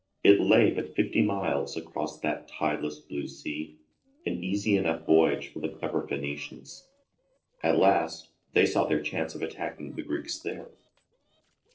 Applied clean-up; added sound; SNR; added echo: neural separator model SepFormer DNS4.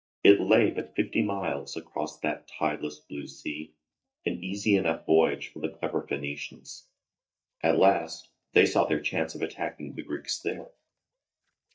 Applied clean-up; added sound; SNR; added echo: neural mask model DeepFilterNet 3.